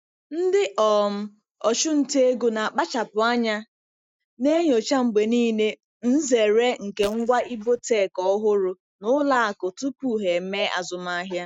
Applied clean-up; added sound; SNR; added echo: neural mask model DeepFilterNet 3.